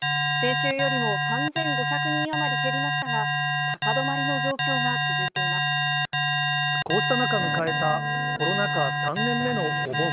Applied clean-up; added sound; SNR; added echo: neural mask model RNNoise.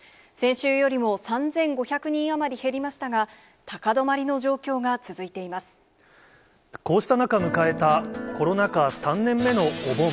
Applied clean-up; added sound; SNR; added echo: none; none; none; none.